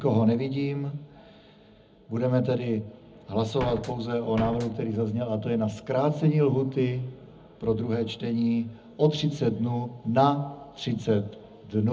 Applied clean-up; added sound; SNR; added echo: none; Slam; 9 dB; reverberation time 0.4 s.